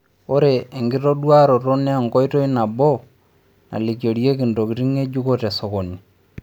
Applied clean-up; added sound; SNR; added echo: none; none; none; none.